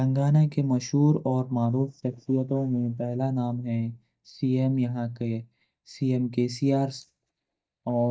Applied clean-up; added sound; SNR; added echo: neural mask model DeepFilterNet 3.